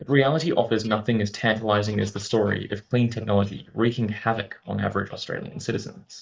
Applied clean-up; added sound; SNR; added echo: neural mask model DeepFilterNet 3.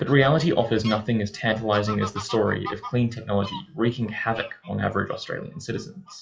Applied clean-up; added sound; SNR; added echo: classical method WPE with log-MMSE.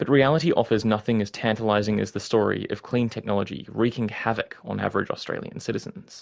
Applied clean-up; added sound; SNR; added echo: none; none; none; none.